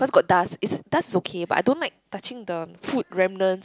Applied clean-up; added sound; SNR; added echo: none; none; none; none.